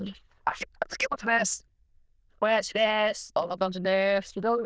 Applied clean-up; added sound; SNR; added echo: neural diffusion model UNIVERSE++.